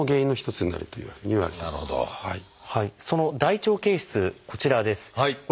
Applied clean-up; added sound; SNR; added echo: none; none; none; none.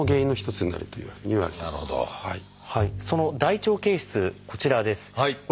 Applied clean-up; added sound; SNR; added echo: none; Bowed string instrument; 12 dB; none.